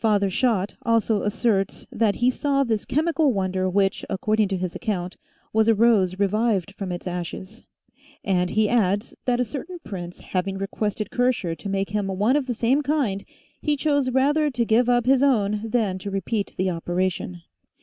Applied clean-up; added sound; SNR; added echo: none; none; none; none.